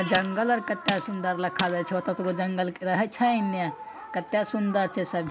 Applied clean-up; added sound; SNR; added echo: none; Tools; 8 dB; none.